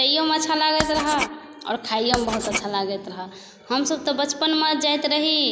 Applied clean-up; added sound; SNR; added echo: none; Writing; 8 dB; none.